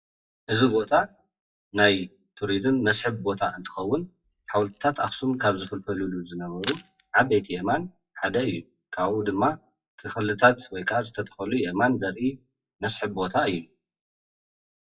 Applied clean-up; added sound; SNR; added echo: classical method WPE with log-MMSE.